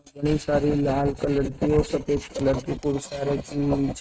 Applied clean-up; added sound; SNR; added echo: neural mask model RNNoise.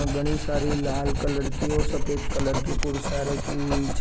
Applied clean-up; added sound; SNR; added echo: none; Writing; -2 dB; none.